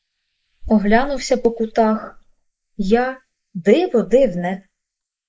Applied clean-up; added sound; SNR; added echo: neural mask model Resemble Enhance denoiser.